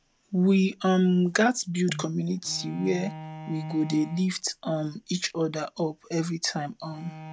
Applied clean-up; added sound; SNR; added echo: none; Bowed string instrument; 18 dB; none.